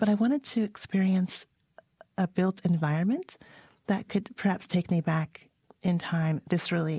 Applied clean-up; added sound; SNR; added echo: none; none; none; none.